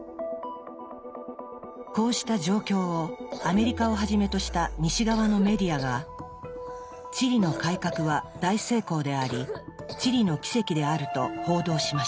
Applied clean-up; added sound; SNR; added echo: none; Cough; 16 dB; none.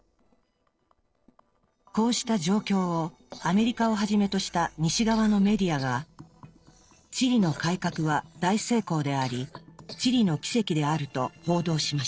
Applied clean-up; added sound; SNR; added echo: neural separator model SepFormer DNS4.